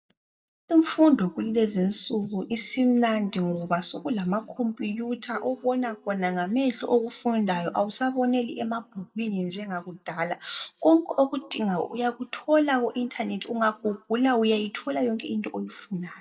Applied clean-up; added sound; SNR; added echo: neural mask model DeepFilterNet 3.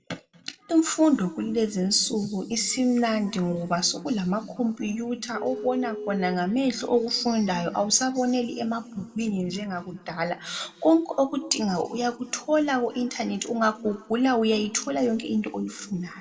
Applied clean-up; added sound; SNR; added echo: none; Telephone; 9 dB; reverberation time 1.4 s.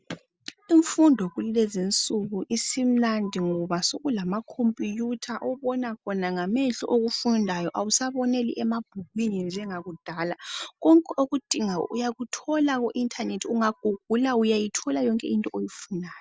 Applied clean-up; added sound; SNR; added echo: none; none; none; none.